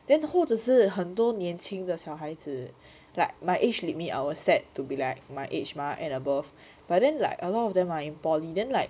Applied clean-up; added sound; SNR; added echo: none; none; none; none.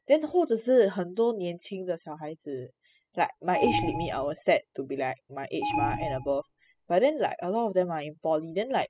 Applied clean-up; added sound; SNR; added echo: classical method spectral subtraction.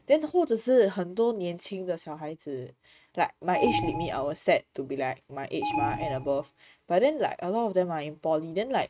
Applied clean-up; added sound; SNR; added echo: neural mask model RNNoise.